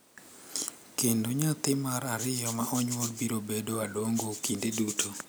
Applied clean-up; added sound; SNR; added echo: none; Rattle (instrument); 7 dB; none.